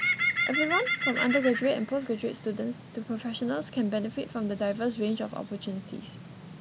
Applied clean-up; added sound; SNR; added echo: none; Bird; 4 dB; none.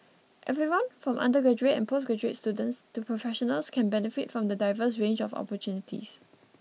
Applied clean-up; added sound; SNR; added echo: none; none; none; none.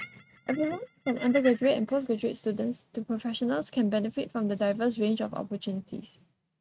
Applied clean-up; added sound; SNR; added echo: neural mask model RNNoise.